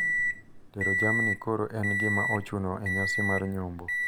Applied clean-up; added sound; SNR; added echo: none; Microwave oven; -2 dB; none.